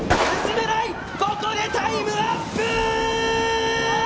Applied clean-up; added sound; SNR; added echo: none; Idling; 17 dB; none.